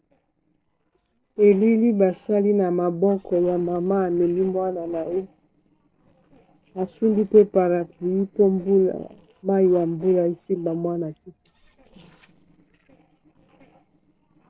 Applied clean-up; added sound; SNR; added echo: neural separator model SepFormer DNS4.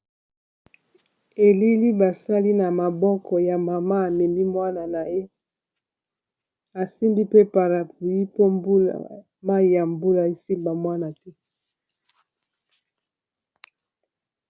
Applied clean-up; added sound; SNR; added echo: none; none; none; none.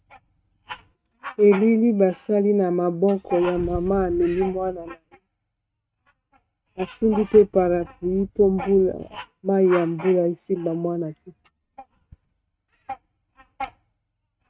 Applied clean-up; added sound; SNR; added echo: neural mask model RNNoise.